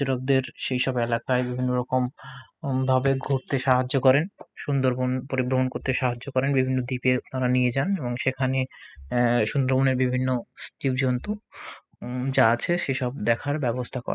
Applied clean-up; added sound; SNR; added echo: classical method spectral subtraction.